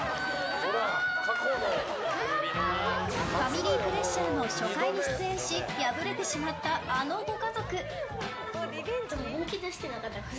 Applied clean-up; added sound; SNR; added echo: none; none; none; none.